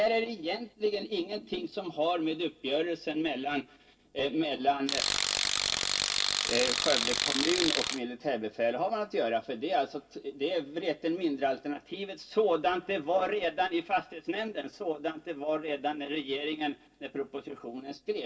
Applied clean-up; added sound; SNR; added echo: none; Tools; -2 dB; reverberation time 0.2 s.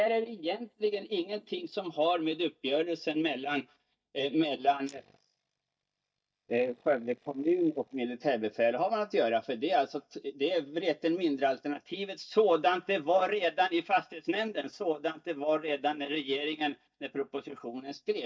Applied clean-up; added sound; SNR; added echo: neural mask model DeepFilterNet 3.